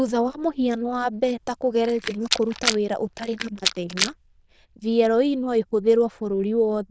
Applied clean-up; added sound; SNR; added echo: neural diffusion model UNIVERSE++.